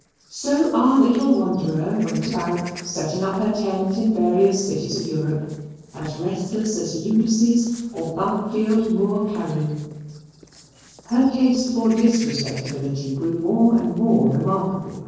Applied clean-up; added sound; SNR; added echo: neural separator model SepFormer DNS4.